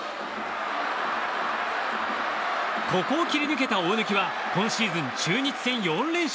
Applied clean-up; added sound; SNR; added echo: none; none; none; none.